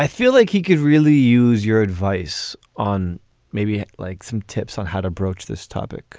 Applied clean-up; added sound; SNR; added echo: none; none; none; none.